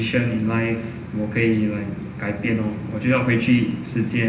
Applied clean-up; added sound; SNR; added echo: none; Idling / Accelerating, revving, vroom / Car; 17 dB; reverberation time 1.0 s.